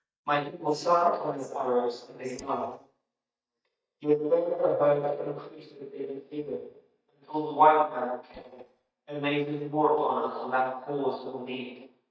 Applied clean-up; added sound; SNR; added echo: neural mask model DeepFilterNet 3.